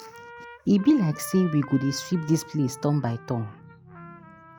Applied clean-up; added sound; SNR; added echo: none; Trumpet; 18 dB; none.